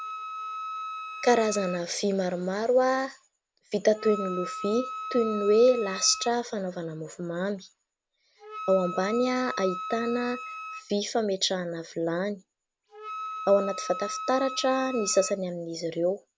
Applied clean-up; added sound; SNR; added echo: none; Wind instrument, woodwind instrument; 11 dB; none.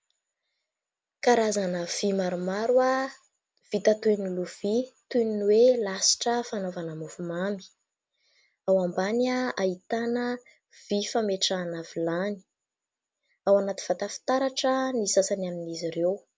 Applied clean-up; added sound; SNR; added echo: none; none; none; none.